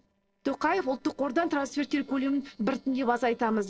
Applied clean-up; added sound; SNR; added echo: neural separator model SepFormer DNS4.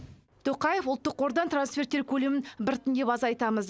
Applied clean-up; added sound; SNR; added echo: none; none; none; none.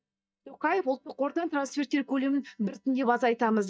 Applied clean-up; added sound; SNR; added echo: neural mask model DeepFilterNet 3.